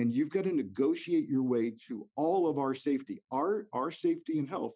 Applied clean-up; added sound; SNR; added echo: none; none; none; none.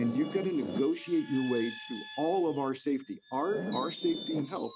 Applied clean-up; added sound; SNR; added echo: none; Screech + Zipper (clothing); 10 dB; none.